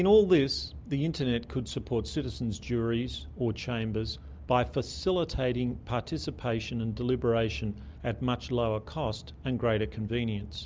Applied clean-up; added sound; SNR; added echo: none; none; none; none.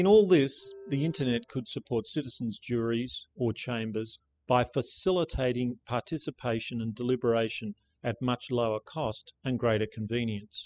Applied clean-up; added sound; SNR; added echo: classical method spectral subtraction.